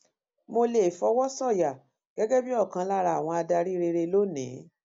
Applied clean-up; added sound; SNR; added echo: none; none; none; none.